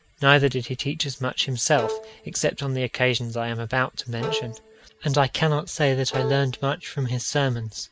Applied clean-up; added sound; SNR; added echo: none; Bowed string instrument; 12 dB; none.